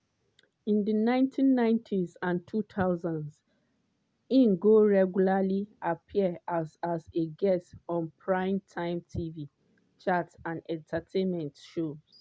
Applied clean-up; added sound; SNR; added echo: none; none; none; none.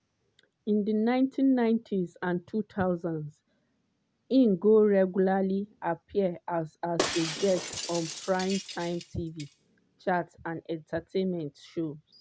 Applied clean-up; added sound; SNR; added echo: none; Shatter; 9 dB; none.